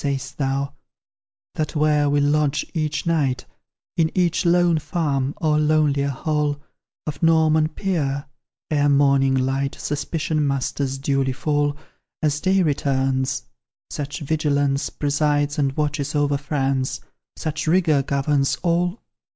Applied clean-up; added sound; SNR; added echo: none; none; none; none.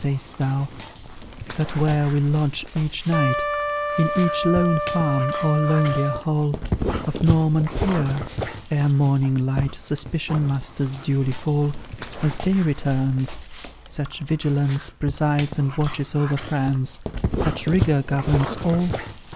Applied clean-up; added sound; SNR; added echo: none; Dog + Trumpet; 7 dB; none.